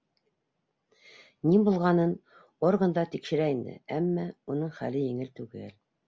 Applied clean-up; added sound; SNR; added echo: none; none; none; none.